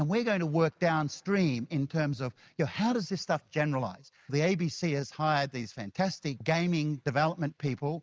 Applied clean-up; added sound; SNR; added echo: neural mask model Resemble Enhance denoiser.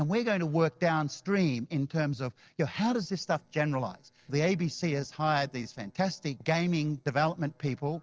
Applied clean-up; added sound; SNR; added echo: neural separator model SepFormer DNS4.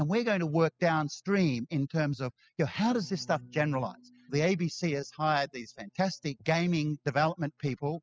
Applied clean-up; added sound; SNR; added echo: classical method spectral subtraction.